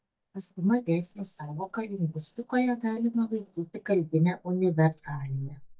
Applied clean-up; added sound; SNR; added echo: neural mask model DeepFilterNet 3.